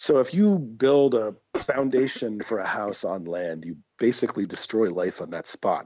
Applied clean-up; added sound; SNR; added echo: neural mask model RNNoise.